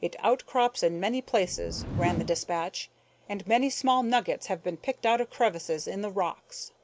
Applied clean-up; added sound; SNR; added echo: none; Whoosh, swoosh, swish; 8 dB; none.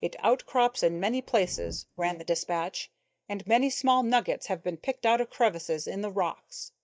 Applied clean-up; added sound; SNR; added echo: neural mask model DeepFilterNet 3.